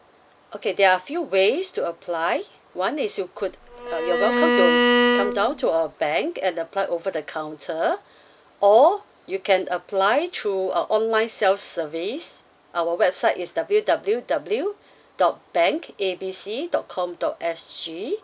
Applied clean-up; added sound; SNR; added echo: none; Bowed string instrument; -2 dB; none.